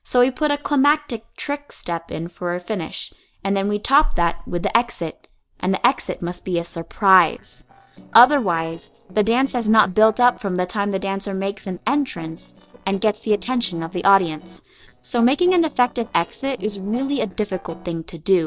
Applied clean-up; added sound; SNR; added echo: neural separator model SepFormer DNS4.